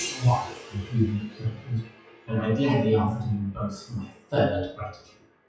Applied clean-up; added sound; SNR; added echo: classical method WPE with log-MMSE.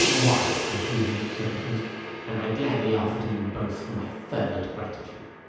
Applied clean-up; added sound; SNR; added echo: none; Crash cymbal; 4 dB; reverberation time 1.2 s.